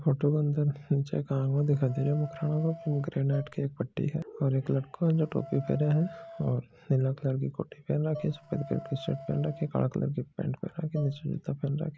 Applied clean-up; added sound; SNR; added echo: none; Wind instrument, woodwind instrument + Dishes, pots, and pans; 18 dB; none.